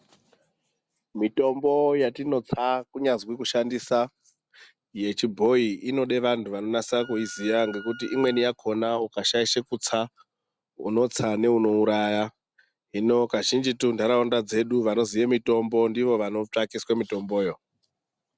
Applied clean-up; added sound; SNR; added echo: none; Wind instrument, woodwind instrument; 19 dB; none.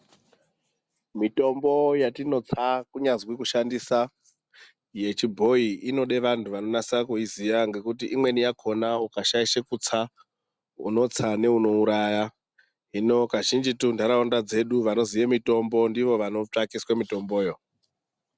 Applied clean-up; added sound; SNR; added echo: none; none; none; none.